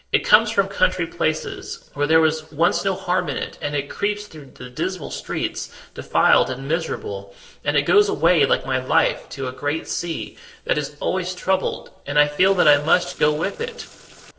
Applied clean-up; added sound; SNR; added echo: neural separator model SepFormer DNS4.